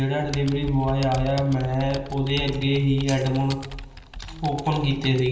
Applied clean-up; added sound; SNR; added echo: none; Computer keyboard; 12 dB; reverberation time 1.6 s.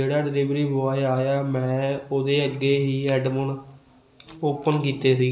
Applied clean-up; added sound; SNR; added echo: none; none; none; none.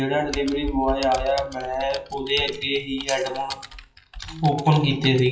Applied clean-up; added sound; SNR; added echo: classical method WPE with log-MMSE.